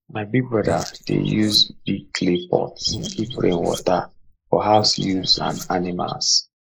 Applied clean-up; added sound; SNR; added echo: neural mask model Resemble Enhance denoiser.